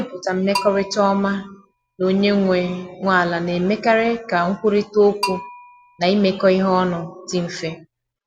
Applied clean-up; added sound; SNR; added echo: none; Bell; 15 dB; none.